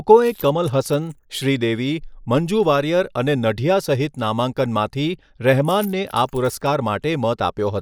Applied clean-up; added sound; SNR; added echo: neural mask model Resemble Enhance denoiser.